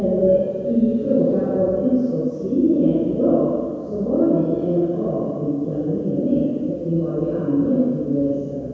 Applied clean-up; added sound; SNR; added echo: none; none; none; reverberation time 2.0 s.